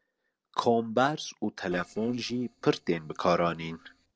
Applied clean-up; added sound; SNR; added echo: neural separator model SepFormer DNS4.